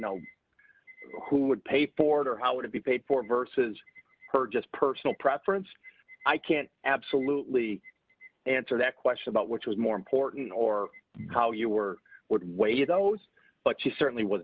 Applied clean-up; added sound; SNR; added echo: none; none; none; none.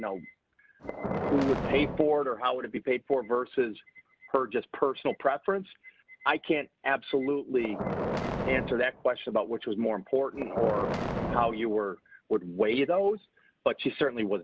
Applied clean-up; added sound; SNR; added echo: none; Boom; 4 dB; none.